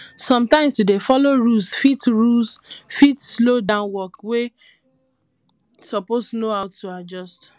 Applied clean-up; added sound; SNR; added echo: none; none; none; none.